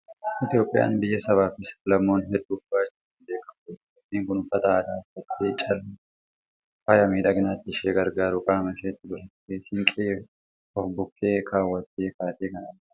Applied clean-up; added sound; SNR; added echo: none; none; none; none.